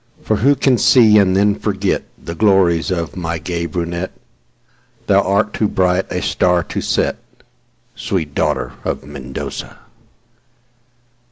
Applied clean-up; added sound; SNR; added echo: none; none; none; none.